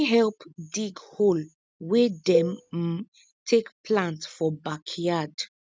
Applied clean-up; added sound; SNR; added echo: neural mask model RNNoise.